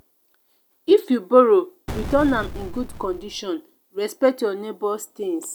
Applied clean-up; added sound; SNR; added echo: none; Boom; 10 dB; none.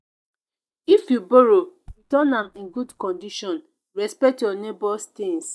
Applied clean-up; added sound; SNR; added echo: neural mask model DeepFilterNet 3.